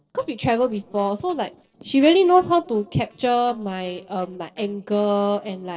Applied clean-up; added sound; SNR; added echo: neural separator model SepFormer DNS4.